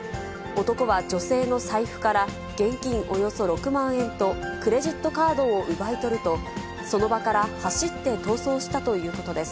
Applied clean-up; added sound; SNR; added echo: none; none; none; none.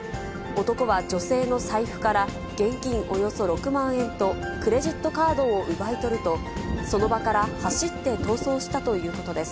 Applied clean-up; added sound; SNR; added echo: none; Thunder; 11 dB; none.